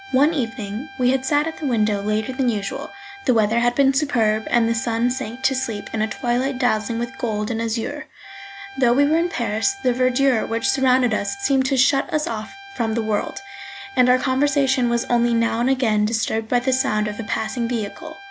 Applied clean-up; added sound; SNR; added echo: none; Trumpet; 19 dB; none.